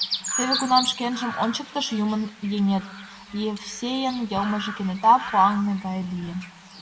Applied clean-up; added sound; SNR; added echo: none; Chirp, tweet; 9 dB; reverberation time 1.8 s.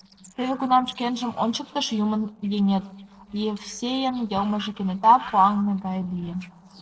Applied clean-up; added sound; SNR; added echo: neural separator model SepFormer DNS4.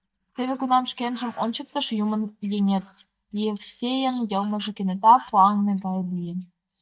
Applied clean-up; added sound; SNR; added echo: neural mask model DeepFilterNet 3.